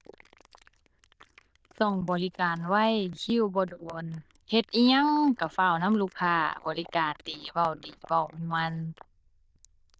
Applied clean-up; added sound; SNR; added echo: neural diffusion model UNIVERSE++.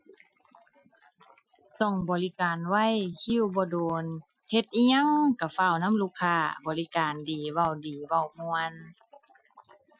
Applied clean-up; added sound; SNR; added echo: classical method Wiener filter.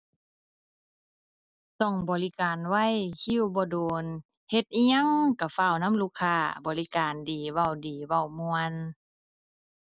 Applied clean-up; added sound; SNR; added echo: none; none; none; none.